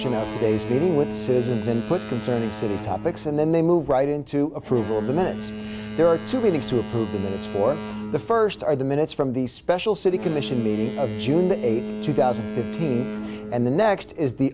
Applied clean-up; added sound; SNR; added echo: none; Boat, Water vehicle; 9 dB; none.